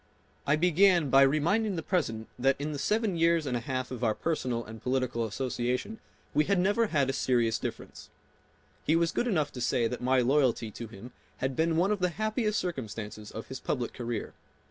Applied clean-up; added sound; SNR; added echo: none; none; none; none.